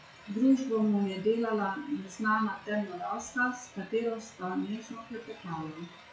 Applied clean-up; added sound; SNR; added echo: classical method WPE with log-MMSE.